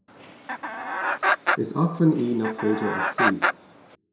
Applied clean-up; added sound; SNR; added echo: none; Chicken, rooster; 0 dB; reverberation time 0.5 s.